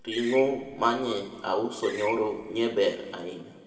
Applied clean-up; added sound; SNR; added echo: none; Screech; 16 dB; reverberation time 1.9 s.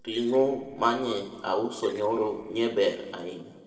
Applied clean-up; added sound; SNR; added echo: neural separator model SepFormer DNS4.